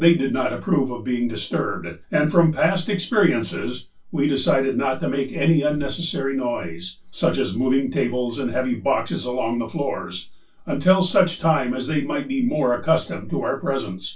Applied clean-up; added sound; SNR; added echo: none; none; none; reverberation time 0.2 s.